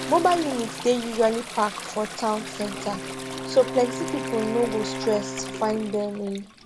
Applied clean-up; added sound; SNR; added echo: none; Toilet flush + Wind instrument, woodwind instrument; 8 dB; none.